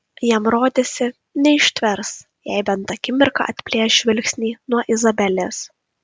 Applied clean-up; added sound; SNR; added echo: none; none; none; none.